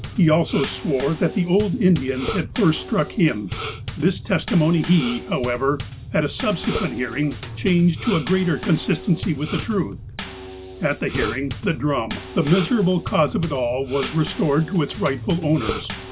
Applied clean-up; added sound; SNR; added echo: none; Bass drum / Snare drum / Drum kit + Respiratory sounds; 11 dB; none.